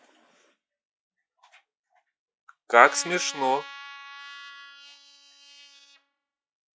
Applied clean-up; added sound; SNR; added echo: classical method log-MMSE.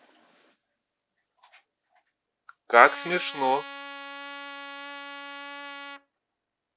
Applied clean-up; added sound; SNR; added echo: none; Trumpet; 11 dB; none.